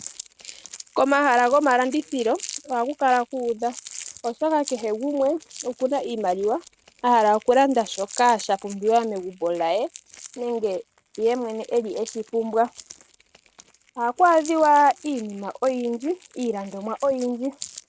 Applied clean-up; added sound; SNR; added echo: neural mask model RNNoise.